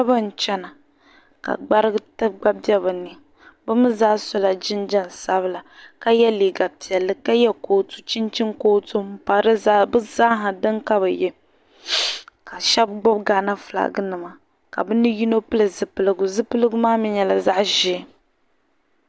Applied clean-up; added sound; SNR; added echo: none; none; none; none.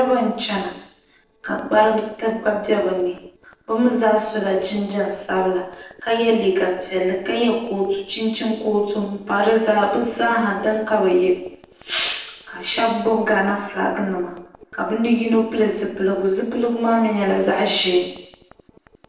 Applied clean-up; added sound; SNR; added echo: neural separator model SepFormer DNS4.